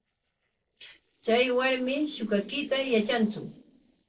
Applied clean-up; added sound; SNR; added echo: neural separator model SepFormer DNS4.